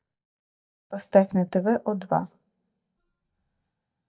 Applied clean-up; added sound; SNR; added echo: neural mask model DeepFilterNet 3.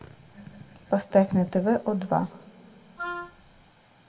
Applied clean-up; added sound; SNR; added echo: none; Wind instrument, woodwind instrument; 10 dB; reverberation time 1.6 s.